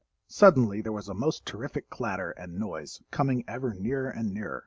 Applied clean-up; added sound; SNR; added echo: none; none; none; none.